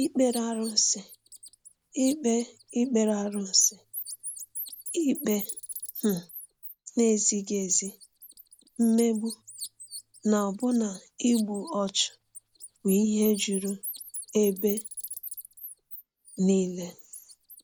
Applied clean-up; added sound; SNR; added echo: none; Bird; 14 dB; none.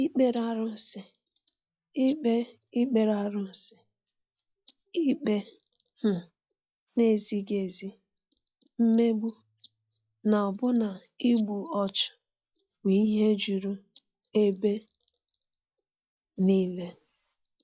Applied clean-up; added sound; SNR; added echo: classical method log-MMSE.